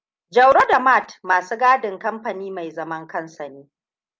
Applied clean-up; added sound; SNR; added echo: none; none; none; none.